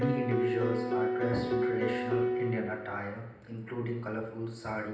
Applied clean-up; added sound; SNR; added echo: none; Piano; -4 dB; reverberation time 0.9 s.